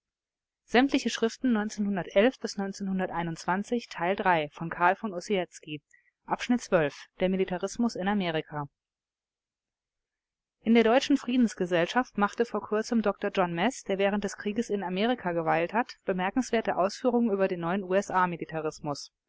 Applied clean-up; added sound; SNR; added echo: none; none; none; none.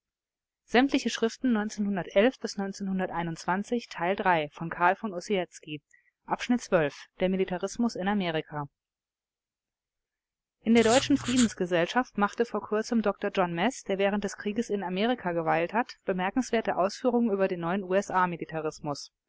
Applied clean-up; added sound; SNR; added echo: none; Writing; 7 dB; none.